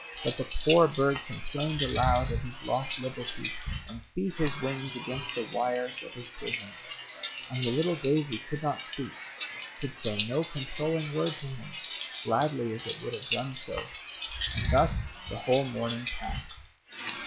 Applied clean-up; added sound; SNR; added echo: classical method log-MMSE.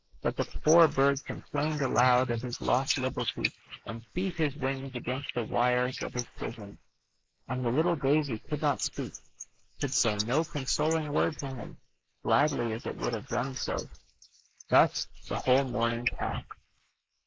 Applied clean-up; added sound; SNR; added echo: neural mask model Resemble Enhance denoiser.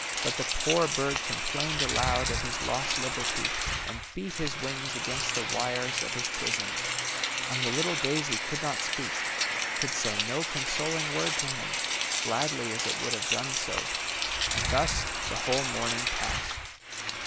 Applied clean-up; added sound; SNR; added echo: none; Rain; -4 dB; none.